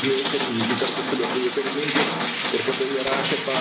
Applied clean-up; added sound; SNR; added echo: none; Rain; -2 dB; none.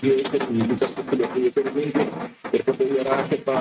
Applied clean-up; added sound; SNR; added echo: neural mask model RNNoise.